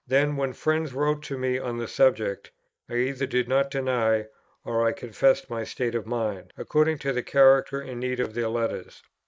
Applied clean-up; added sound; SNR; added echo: neural mask model Resemble Enhance denoiser.